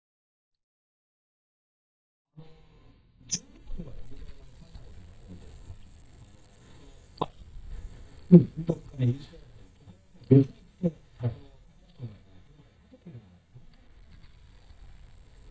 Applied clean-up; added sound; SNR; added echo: neural mask model DeepFilterNet 3.